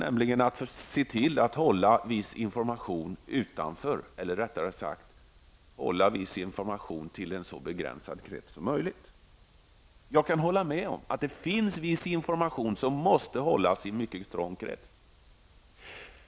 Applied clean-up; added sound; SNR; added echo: none; none; none; none.